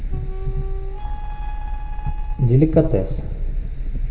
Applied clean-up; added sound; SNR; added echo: neural separator model SepFormer DNS4.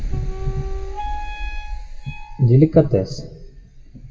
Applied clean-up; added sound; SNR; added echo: classical method WPE with log-MMSE.